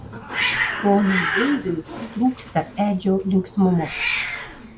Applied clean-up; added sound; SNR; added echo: none; Hiss; 5 dB; none.